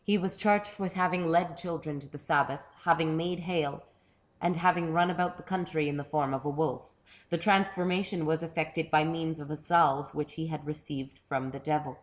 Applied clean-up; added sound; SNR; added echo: none; none; none; none.